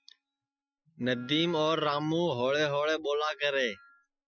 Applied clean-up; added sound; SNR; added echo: classical method Wiener filter.